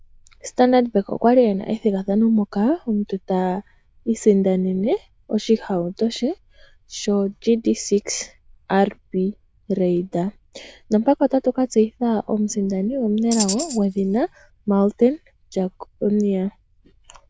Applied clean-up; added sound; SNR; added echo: neural diffusion model UNIVERSE++.